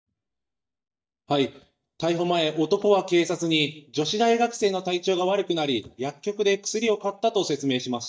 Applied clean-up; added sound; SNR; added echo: neural mask model DeepFilterNet 3.